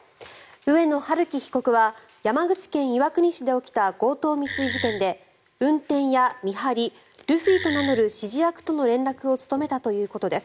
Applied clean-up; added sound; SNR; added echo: none; Wood; 7 dB; none.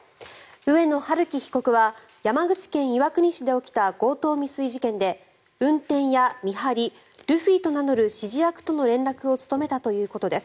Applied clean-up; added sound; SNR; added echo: none; none; none; none.